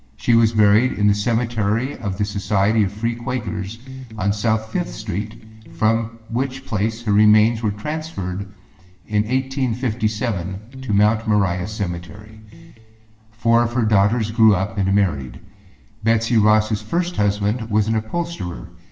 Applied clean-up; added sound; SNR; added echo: none; Electric guitar; 16 dB; reverberation time 0.9 s.